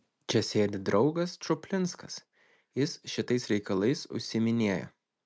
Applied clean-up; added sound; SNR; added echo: none; none; none; none.